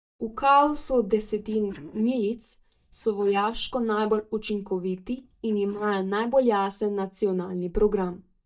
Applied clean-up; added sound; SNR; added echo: neural mask model DeepFilterNet 3.